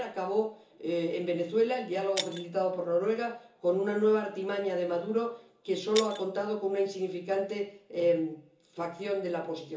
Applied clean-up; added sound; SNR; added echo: none; Shatter; 15 dB; reverberation time 0.7 s.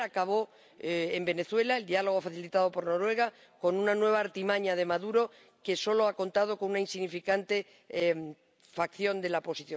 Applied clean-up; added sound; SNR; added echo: none; none; none; none.